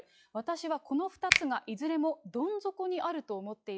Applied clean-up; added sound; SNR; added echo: classical method log-MMSE.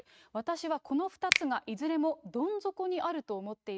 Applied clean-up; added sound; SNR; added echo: neural mask model RNNoise.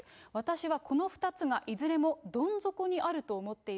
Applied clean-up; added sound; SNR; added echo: none; none; none; none.